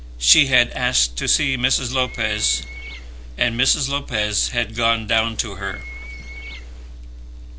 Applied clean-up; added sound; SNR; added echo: none; Bird; 16 dB; none.